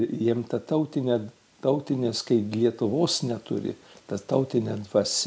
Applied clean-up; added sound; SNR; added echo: none; none; none; none.